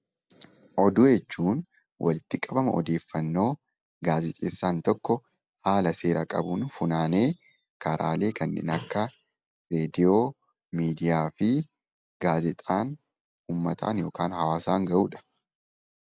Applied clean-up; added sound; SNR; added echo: none; none; none; none.